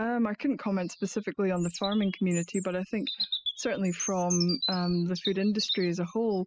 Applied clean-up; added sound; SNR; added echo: classical method spectral subtraction.